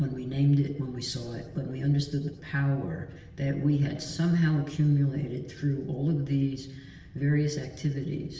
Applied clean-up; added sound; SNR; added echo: none; none; none; reverberation time 0.8 s.